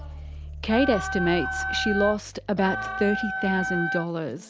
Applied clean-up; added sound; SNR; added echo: none; Wind instrument, woodwind instrument; 4 dB; none.